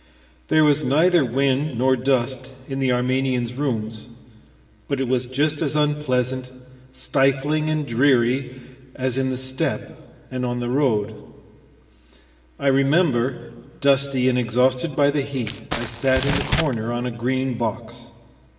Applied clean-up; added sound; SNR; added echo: none; Crumpling, crinkling; 4 dB; reverberation time 1.6 s.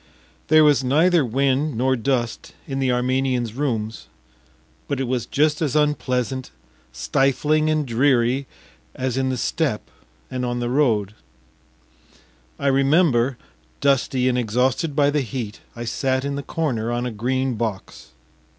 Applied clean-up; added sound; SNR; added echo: none; none; none; none.